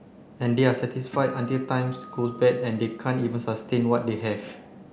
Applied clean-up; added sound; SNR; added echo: none; Acoustic guitar; 18 dB; none.